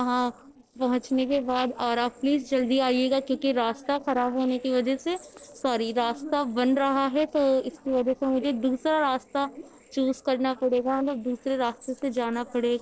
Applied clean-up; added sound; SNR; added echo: neural separator model SepFormer DNS4.